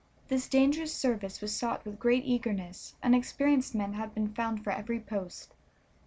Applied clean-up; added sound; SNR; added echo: none; none; none; none.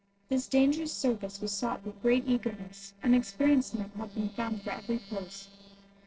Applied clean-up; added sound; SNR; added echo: neural separator model SepFormer DNS4.